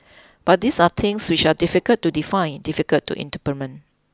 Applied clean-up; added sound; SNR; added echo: none; none; none; none.